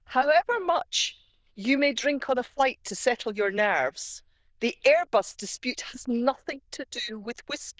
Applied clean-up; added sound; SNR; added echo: neural diffusion model UNIVERSE++.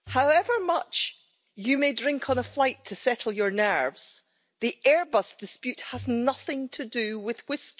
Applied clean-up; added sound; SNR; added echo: none; Bowed string instrument; 20 dB; none.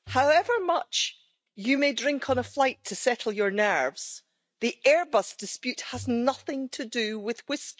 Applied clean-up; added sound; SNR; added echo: neural mask model RNNoise.